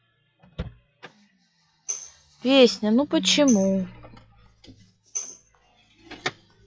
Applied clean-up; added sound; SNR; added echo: classical method log-MMSE.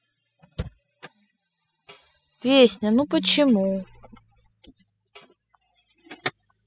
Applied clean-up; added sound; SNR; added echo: classical method spectral subtraction.